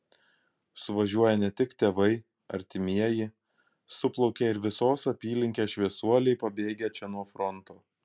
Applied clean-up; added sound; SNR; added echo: none; none; none; none.